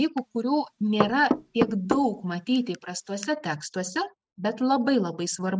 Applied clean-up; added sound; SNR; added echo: neural mask model RNNoise.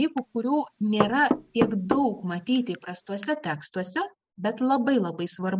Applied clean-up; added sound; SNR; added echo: none; Knock / Wood; 5 dB; none.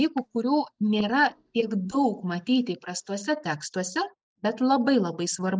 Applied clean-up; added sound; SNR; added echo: neural mask model DeepFilterNet 3.